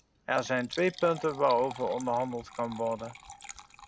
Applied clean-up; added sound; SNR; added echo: none; Liquid; 17 dB; none.